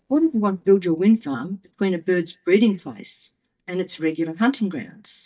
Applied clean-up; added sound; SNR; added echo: neural mask model DeepFilterNet 3.